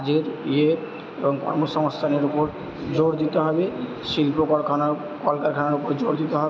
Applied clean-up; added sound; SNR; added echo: none; none; none; none.